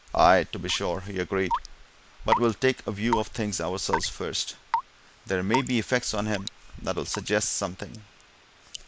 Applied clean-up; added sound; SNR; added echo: neural mask model Resemble Enhance denoiser.